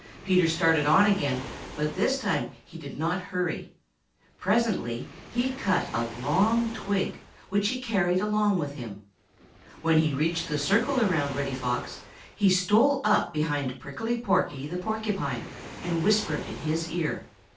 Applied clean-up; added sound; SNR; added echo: none; Waves, surf; 16 dB; reverberation time 0.3 s.